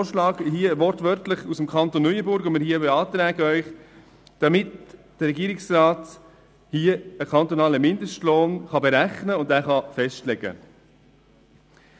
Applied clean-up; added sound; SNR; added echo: none; none; none; none.